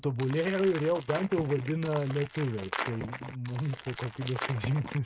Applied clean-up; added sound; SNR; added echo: neural mask model RNNoise.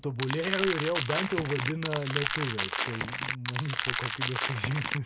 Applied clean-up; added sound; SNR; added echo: none; Crackle; 1 dB; none.